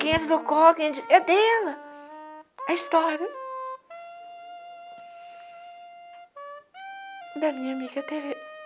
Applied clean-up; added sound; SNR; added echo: none; Wind instrument, woodwind instrument; 15 dB; none.